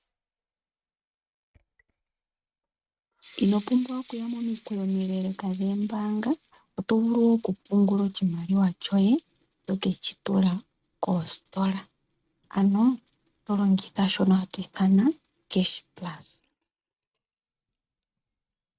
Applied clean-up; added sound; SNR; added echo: neural mask model RNNoise.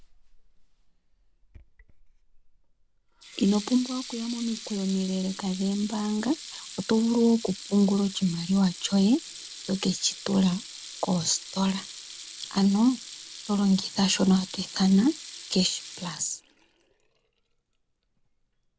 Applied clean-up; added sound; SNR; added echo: none; Sink (filling or washing) / Water tap, faucet; 15 dB; none.